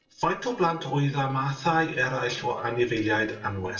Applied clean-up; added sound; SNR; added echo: neural separator model SepFormer DNS4.